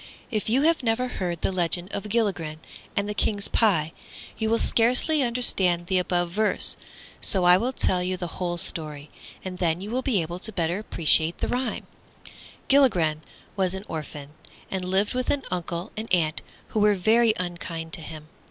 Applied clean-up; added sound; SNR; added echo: none; none; none; none.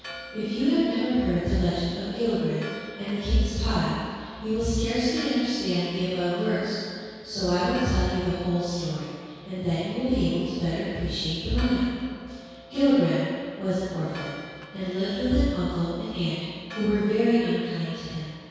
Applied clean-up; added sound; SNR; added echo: none; Church bell; 20 dB; reverberation time 2.0 s.